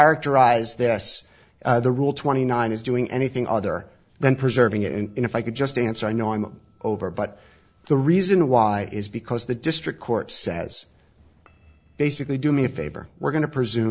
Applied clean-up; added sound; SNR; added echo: neural separator model SepFormer DNS4.